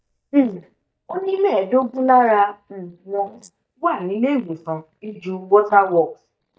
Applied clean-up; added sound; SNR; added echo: neural mask model DeepFilterNet 3.